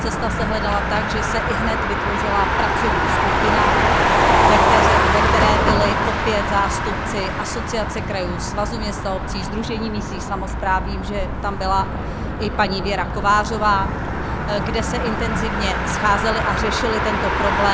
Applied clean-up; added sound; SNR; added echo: none; Motor vehicle (road); -4 dB; none.